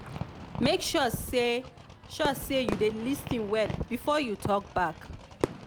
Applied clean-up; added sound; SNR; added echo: none; Fireworks; 9 dB; none.